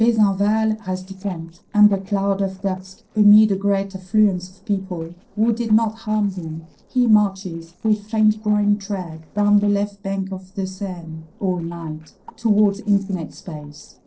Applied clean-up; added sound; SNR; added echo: neural separator model SepFormer DNS4.